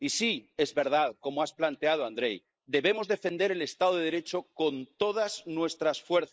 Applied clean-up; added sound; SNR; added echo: neural mask model Resemble Enhance denoiser.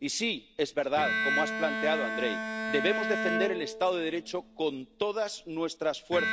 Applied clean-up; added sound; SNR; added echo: none; Bowed string instrument; 3 dB; none.